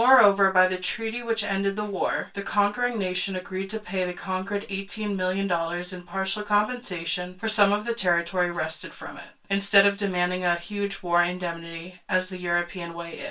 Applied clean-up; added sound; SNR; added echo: none; none; none; reverberation time 0.2 s.